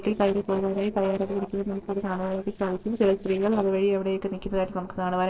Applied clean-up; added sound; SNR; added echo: neural separator model SepFormer DNS4.